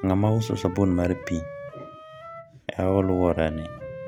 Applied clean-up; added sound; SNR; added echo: none; Wind instrument, woodwind instrument; 14 dB; none.